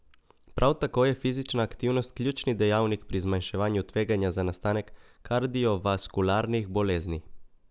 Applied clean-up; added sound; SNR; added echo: none; none; none; none.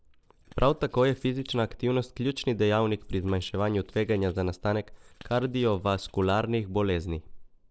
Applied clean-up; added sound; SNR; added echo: neural separator model SepFormer DNS4.